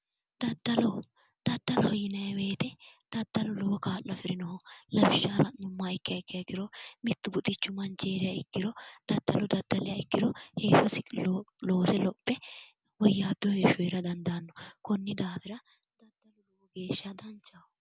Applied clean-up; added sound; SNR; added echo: none; none; none; none.